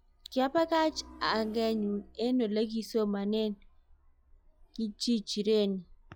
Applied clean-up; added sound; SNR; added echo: classical method log-MMSE.